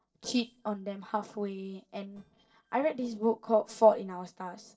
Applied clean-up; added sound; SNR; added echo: neural separator model SepFormer DNS4.